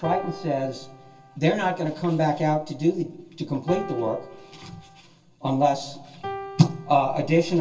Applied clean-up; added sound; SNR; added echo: none; Piano; 13 dB; reverberation time 0.2 s.